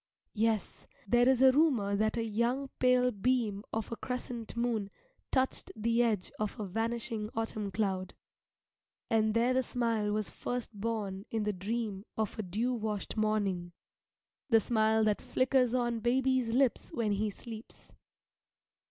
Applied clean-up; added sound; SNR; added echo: none; none; none; none.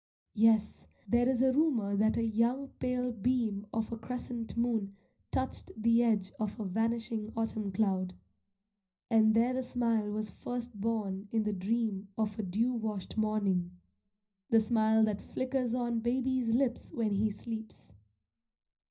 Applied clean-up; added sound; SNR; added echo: none; none; none; reverberation time 0.5 s.